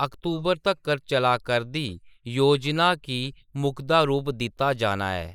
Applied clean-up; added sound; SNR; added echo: neural mask model Resemble Enhance denoiser.